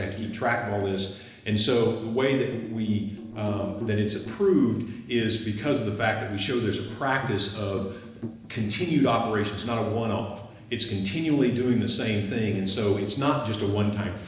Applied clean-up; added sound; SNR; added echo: neural separator model SepFormer DNS4.